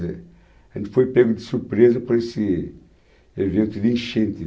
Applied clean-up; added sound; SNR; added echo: none; none; none; none.